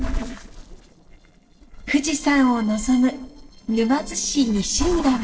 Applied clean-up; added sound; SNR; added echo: neural separator model SepFormer DNS4.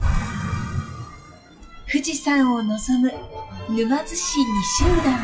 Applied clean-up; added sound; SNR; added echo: classical method WPE with log-MMSE.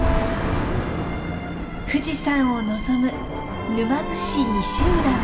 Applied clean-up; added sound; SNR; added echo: none; Car passing by; 2 dB; reverberation time 0.9 s.